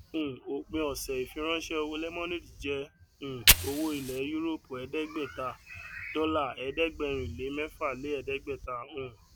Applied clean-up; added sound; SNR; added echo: none; Fire; 2 dB; none.